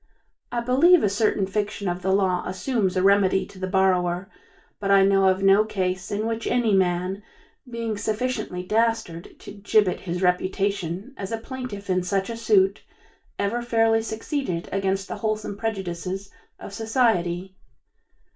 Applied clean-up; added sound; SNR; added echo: none; none; none; reverberation time 0.2 s.